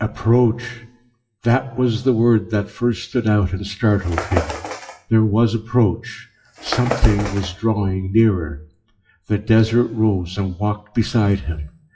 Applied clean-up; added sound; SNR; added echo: classical method WPE with log-MMSE.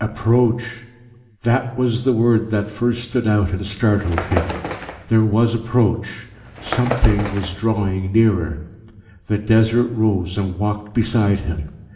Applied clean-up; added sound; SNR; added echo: none; Bird; 11 dB; reverberation time 1.4 s.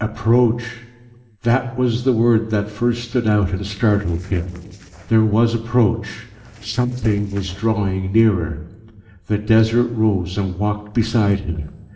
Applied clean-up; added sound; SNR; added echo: neural separator model SepFormer DNS4.